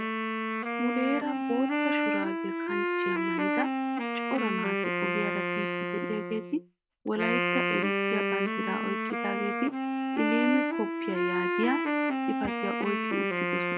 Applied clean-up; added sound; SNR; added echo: none; Wind instrument, woodwind instrument; -4 dB; none.